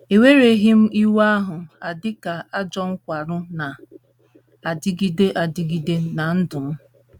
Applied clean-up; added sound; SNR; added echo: none; none; none; none.